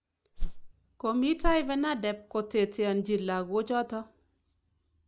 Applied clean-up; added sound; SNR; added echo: neural mask model DeepFilterNet 3.